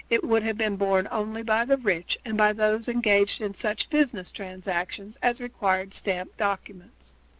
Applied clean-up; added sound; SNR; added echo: none; none; none; none.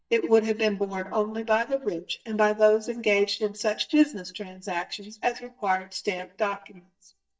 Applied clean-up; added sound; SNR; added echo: neural mask model DeepFilterNet 3.